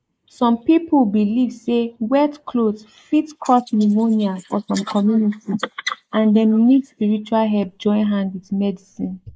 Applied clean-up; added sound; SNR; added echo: neural mask model Resemble Enhance denoiser.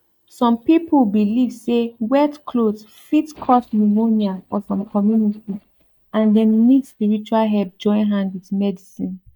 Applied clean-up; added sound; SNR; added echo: neural mask model DeepFilterNet 3.